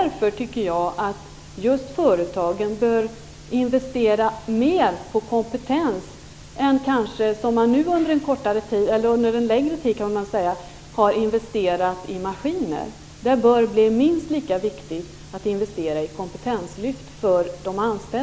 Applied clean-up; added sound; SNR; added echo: none; none; none; none.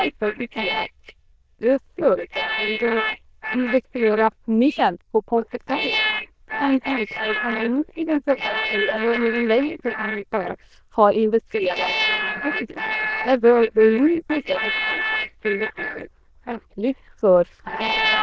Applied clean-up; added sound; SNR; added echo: neural diffusion model UNIVERSE++.